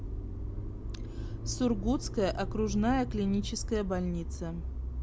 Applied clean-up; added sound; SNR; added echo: none; Motor vehicle (road); 3 dB; none.